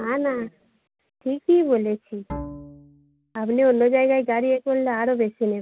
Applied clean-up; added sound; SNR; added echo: none; Bowed string instrument; 15 dB; none.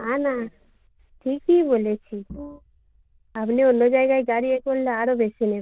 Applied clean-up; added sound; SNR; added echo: neural diffusion model UNIVERSE++.